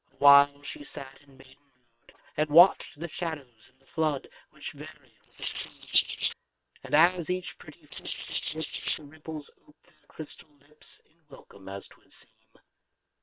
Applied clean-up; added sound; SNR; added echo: neural separator model SepFormer WHAM!.